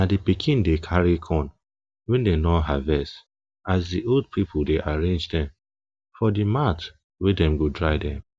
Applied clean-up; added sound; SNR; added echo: none; none; none; none.